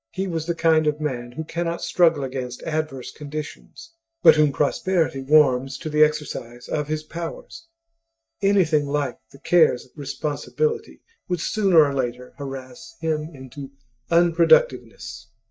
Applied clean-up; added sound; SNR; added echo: neural mask model DeepFilterNet 3.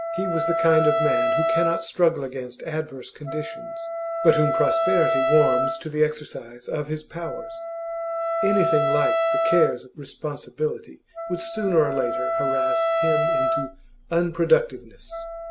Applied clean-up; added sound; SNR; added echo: none; Wind instrument, woodwind instrument; 0 dB; none.